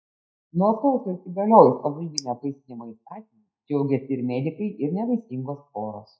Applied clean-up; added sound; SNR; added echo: neural mask model DeepFilterNet 3.